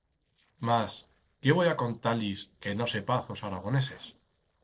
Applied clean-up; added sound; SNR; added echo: neural separator model SepFormer DNS4.